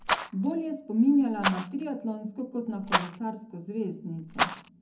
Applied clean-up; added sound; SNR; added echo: none; Rattle; 4 dB; reverberation time 0.4 s.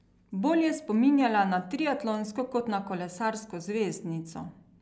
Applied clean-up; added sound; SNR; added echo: none; none; none; none.